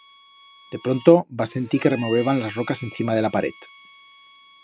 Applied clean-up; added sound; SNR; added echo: none; Harmonica; 20 dB; none.